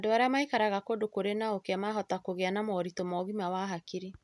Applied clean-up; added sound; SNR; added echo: none; none; none; none.